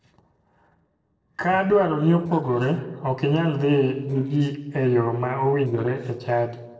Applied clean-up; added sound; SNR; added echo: neural separator model SepFormer DNS4.